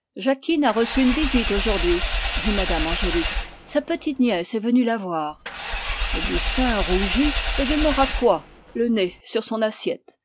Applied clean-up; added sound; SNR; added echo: none; Engine / Vehicle; 2 dB; none.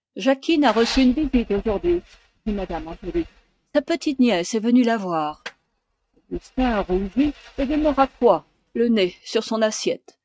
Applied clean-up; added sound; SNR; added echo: neural mask model RNNoise.